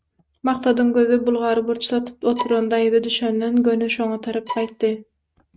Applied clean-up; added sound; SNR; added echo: neural mask model RNNoise.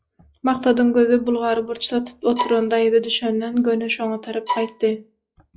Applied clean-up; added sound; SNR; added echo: classical method log-MMSE.